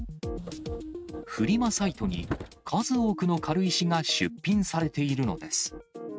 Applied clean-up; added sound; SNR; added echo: neural mask model RNNoise.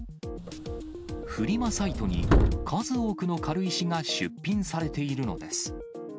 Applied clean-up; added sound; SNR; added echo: none; Subway, metro, underground; -2 dB; none.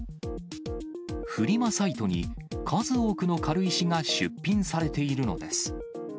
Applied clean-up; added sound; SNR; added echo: none; none; none; none.